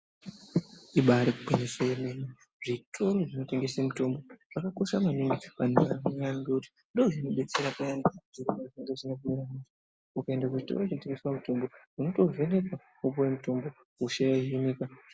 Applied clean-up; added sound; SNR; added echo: none; none; none; none.